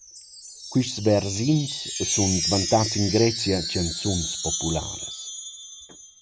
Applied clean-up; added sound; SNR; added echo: none; Wind chime; 5 dB; none.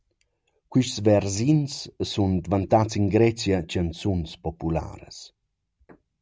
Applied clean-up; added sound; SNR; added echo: none; none; none; none.